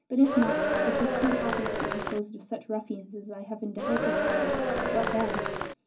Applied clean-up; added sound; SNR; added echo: none; Cheering; -3 dB; reverberation time 0.3 s.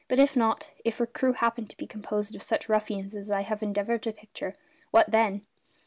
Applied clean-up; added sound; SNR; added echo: none; none; none; none.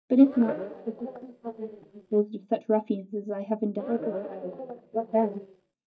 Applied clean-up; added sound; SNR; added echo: neural mask model DeepFilterNet 3.